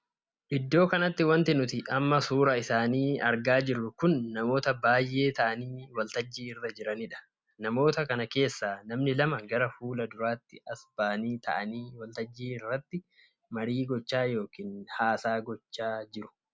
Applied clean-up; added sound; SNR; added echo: none; none; none; none.